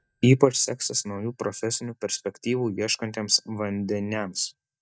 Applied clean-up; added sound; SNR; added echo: neural mask model DeepFilterNet 3.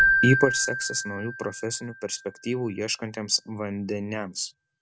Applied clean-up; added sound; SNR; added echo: none; Keyboard (musical); 1 dB; none.